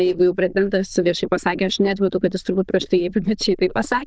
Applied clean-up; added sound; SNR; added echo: neural diffusion model UNIVERSE++.